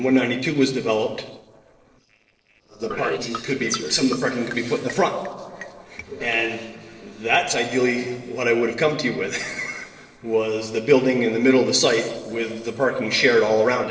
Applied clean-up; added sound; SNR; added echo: neural separator model SepFormer DNS4.